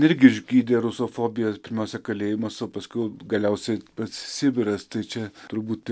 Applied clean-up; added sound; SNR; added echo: none; none; none; none.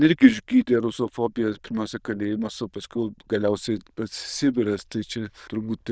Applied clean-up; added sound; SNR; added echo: neural diffusion model UNIVERSE++.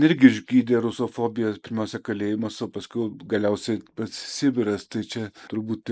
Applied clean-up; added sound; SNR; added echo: neural mask model Resemble Enhance denoiser.